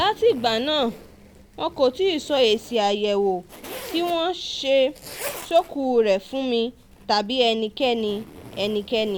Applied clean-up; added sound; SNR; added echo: none; Zipper (clothing); 18 dB; none.